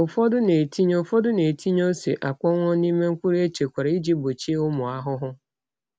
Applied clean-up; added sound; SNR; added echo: none; none; none; none.